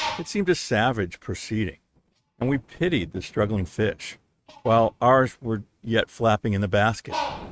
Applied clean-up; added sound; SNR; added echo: neural mask model RNNoise.